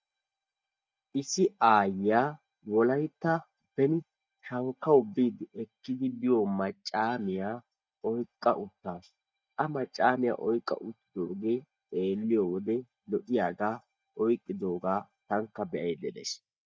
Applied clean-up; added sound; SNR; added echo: neural mask model DeepFilterNet 3.